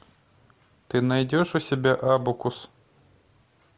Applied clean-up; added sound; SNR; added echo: none; none; none; none.